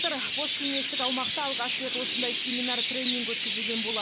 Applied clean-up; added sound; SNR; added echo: none; Chirp, tweet; -4 dB; none.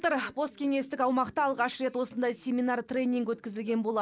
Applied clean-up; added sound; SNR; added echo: none; none; none; none.